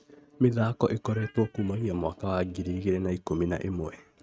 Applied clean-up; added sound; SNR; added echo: neural mask model RNNoise.